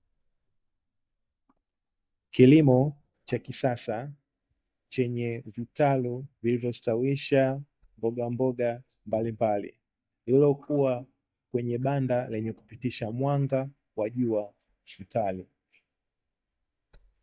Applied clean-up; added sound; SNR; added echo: neural mask model DeepFilterNet 3.